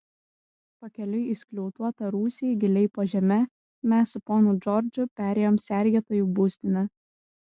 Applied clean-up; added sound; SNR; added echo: none; none; none; none.